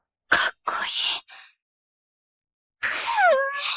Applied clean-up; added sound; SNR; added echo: neural mask model Resemble Enhance denoiser.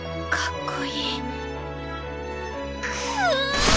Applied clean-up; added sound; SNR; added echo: none; none; none; none.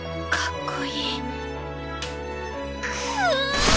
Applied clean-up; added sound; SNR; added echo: none; Snare drum; 19 dB; none.